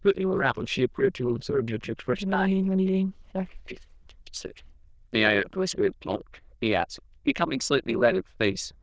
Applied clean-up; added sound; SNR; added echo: neural diffusion model UNIVERSE++.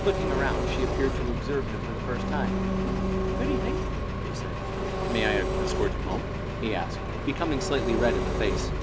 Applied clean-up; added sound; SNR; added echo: none; Engine; -4 dB; none.